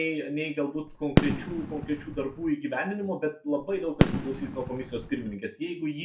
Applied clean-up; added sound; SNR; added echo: none; Fireworks; -2 dB; reverberation time 0.2 s.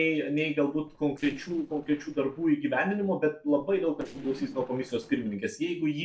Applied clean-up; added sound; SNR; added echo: neural separator model SepFormer DNS4.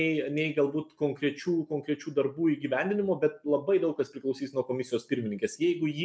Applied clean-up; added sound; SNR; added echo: none; none; none; none.